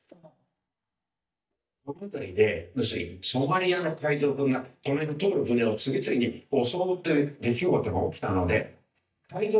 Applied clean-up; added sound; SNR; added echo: neural mask model DeepFilterNet 3.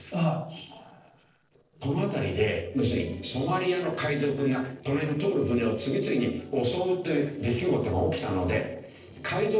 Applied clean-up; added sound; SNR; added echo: neural separator model SepFormer DNS4.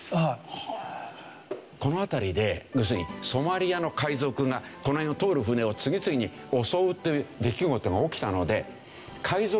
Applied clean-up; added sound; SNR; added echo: none; none; none; none.